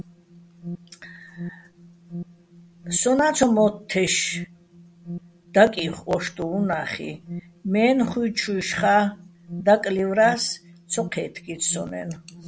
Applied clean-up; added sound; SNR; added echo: none; Alarm; 15 dB; none.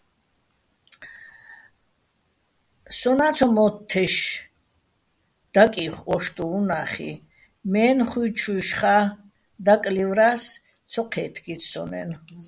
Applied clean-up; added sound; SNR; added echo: none; none; none; none.